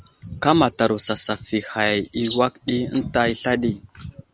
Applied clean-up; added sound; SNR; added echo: none; none; none; none.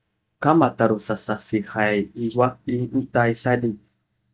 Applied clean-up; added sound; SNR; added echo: neural mask model DeepFilterNet 3.